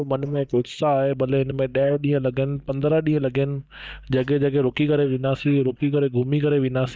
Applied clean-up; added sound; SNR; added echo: neural mask model DeepFilterNet 3.